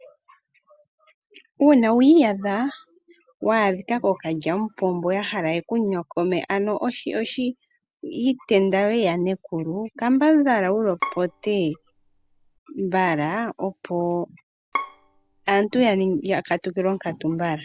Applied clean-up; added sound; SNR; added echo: none; Bowed string instrument; 12 dB; none.